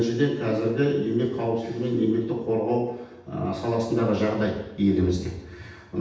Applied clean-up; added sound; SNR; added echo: none; none; none; reverberation time 0.9 s.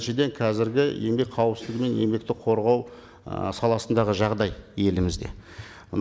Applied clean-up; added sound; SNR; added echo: none; none; none; none.